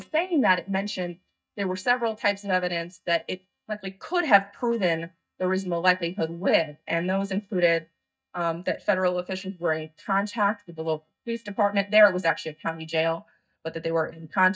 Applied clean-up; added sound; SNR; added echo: neural mask model DeepFilterNet 3.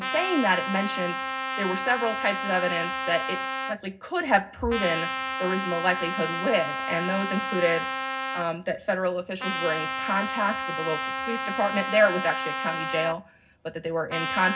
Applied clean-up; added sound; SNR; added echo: none; Trumpet; 3 dB; reverberation time 0.4 s.